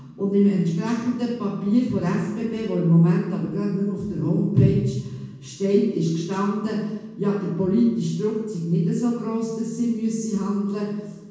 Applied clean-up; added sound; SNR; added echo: none; none; none; reverberation time 1.1 s.